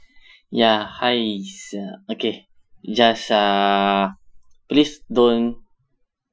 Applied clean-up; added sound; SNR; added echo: classical method Wiener filter.